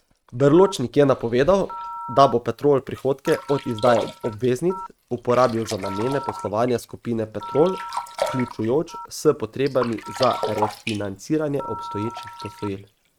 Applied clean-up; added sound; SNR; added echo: neural mask model RNNoise.